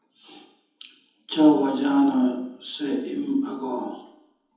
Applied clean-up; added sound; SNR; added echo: none; none; none; reverberation time 1.1 s.